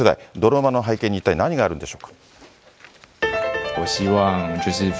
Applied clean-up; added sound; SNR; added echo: none; none; none; none.